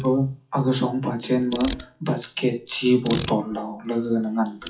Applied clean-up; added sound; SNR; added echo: classical method WPE with log-MMSE.